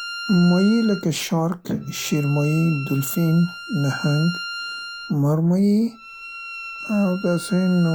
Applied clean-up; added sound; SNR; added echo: none; Bowed string instrument; 13 dB; none.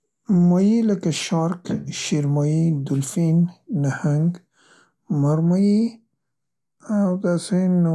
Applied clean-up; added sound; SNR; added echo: none; none; none; none.